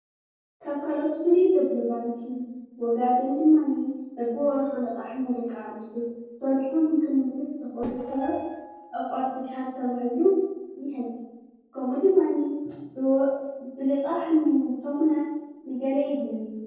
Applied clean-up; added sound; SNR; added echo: neural separator model SepFormer DNS4.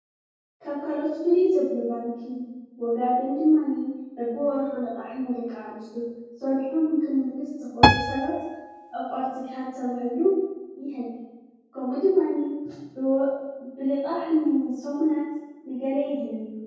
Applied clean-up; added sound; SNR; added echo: none; Piano; -1 dB; reverberation time 1.3 s.